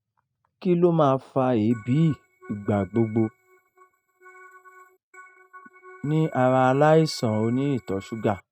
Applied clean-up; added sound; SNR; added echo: neural mask model RNNoise.